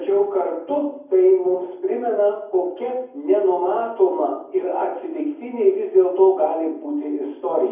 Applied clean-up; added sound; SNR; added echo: none; none; none; reverberation time 0.9 s.